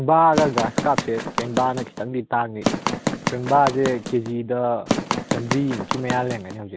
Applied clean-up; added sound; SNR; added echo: none; Run; 4 dB; none.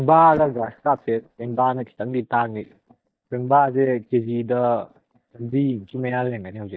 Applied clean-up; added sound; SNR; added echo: neural mask model DeepFilterNet 3.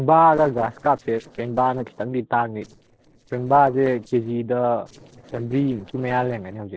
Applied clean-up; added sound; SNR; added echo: neural separator model SepFormer DNS4.